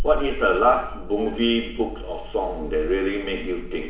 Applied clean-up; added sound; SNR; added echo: none; Engine starting / Car; 8 dB; reverberation time 0.8 s.